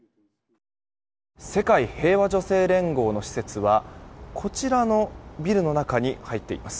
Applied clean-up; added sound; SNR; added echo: none; none; none; none.